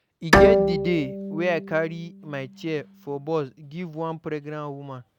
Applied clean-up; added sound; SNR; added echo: none; Bowed string instrument; -4 dB; none.